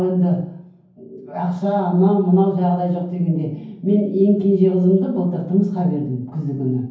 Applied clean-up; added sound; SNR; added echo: none; none; none; reverberation time 0.9 s.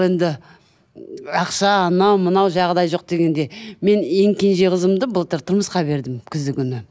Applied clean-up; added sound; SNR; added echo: none; none; none; none.